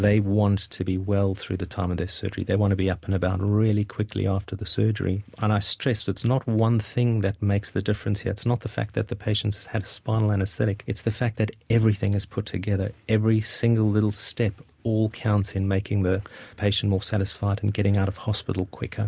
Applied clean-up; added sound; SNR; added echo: none; none; none; none.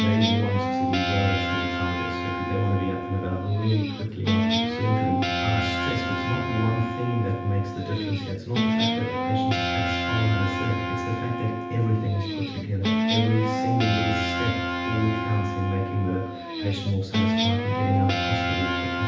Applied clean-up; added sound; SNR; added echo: none; Guitar; 0 dB; reverberation time 0.9 s.